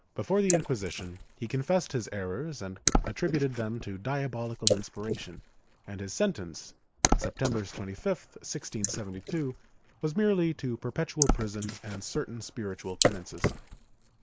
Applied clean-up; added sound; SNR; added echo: neural mask model Resemble Enhance denoiser.